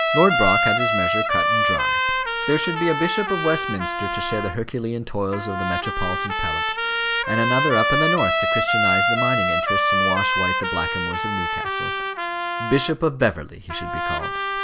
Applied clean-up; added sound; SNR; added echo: none; Trumpet; -3 dB; none.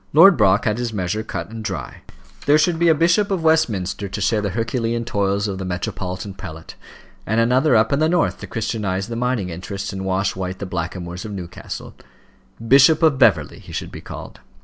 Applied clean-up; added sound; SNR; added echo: none; none; none; none.